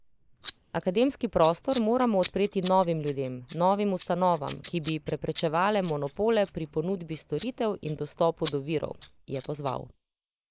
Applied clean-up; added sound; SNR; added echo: neural mask model Resemble Enhance denoiser.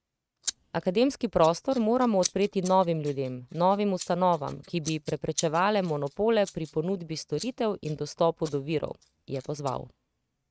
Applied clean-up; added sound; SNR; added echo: neural mask model RNNoise.